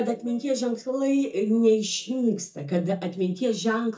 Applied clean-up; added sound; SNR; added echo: neural mask model DeepFilterNet 3.